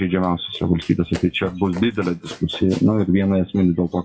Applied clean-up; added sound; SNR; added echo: classical method WPE with log-MMSE.